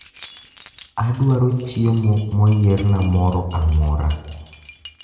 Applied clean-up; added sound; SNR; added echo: none; Keys jangling; 10 dB; reverberation time 1.1 s.